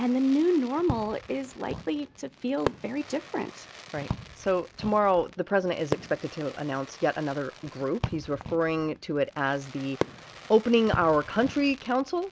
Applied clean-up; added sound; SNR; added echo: none; Fireworks; 11 dB; none.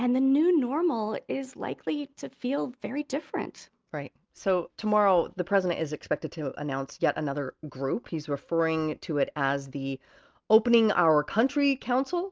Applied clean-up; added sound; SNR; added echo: none; none; none; none.